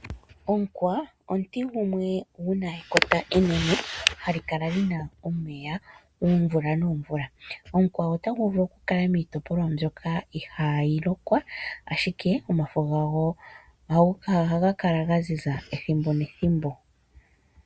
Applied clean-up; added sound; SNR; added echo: none; none; none; none.